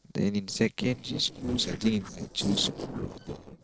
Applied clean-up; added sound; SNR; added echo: neural separator model SepFormer DNS4.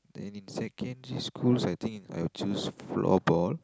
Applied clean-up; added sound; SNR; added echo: none; none; none; none.